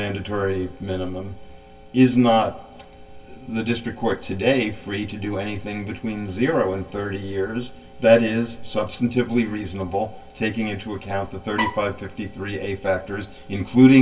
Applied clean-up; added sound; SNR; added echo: none; Bowed string instrument; 7 dB; reverberation time 0.1 s.